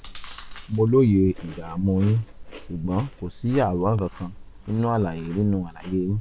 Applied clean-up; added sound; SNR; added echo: none; Chewing, mastication; 16 dB; none.